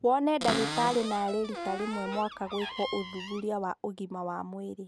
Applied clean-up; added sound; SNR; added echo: none; Cupboard open or close; 5 dB; none.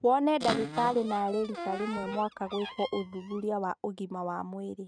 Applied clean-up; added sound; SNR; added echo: neural mask model RNNoise.